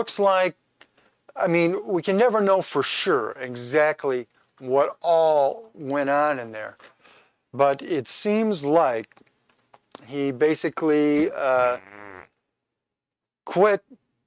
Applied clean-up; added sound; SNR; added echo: neural mask model RNNoise.